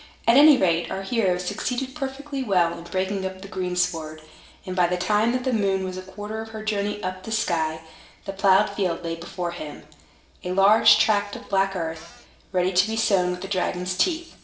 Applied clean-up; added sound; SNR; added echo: none; Cupboard open or close; 20 dB; reverberation time 0.7 s.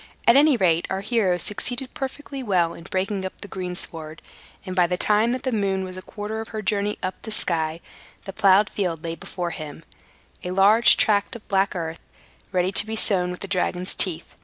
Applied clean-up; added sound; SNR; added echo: none; none; none; none.